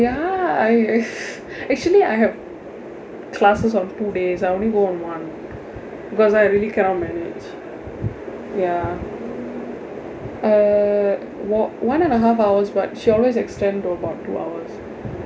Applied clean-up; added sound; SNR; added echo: none; none; none; none.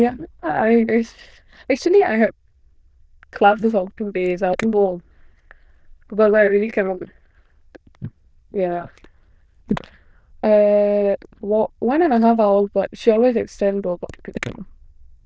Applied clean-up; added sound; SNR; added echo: neural diffusion model UNIVERSE++.